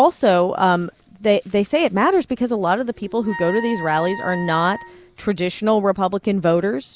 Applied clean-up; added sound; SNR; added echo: none; Wind instrument, woodwind instrument; 14 dB; none.